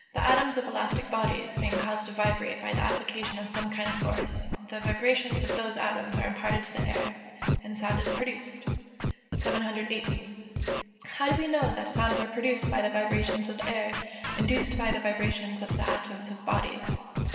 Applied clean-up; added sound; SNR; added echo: none; Scratching (performance technique); 2 dB; reverberation time 2.2 s.